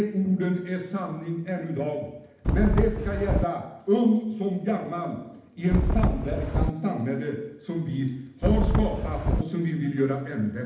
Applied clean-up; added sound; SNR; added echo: none; Wind; -4 dB; reverberation time 0.8 s.